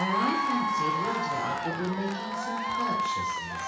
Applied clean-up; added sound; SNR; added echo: none; Applause / Crowd / Cheering; -3 dB; reverberation time 0.7 s.